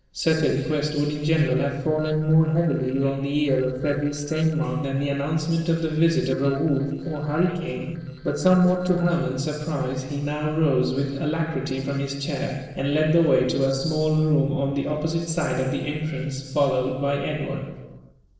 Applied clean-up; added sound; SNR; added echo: neural separator model SepFormer DNS4.